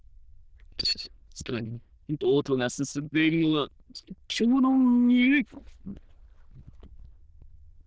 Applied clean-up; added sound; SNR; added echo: neural diffusion model UNIVERSE++.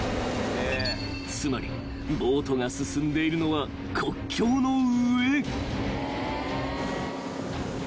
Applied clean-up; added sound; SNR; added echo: none; none; none; none.